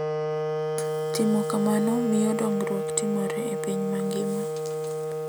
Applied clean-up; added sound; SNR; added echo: none; Wind instrument, woodwind instrument; 0 dB; none.